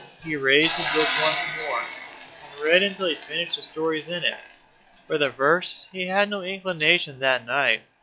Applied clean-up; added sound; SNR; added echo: classical method log-MMSE.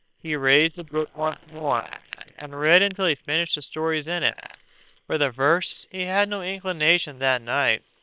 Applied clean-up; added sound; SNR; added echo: neural separator model SepFormer WHAM!.